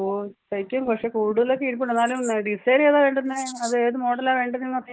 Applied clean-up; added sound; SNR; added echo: neural mask model Resemble Enhance denoiser.